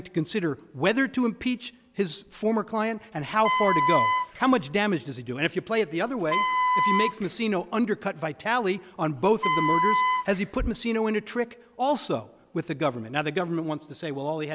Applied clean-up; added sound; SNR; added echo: none; Wind instrument, woodwind instrument; -1 dB; none.